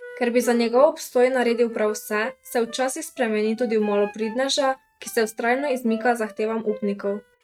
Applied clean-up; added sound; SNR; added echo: neural mask model RNNoise.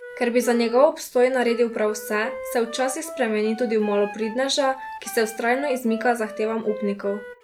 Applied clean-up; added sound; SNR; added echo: none; Wind instrument, woodwind instrument; 14 dB; none.